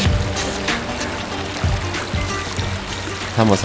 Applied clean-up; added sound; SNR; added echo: none; Stream; 6 dB; none.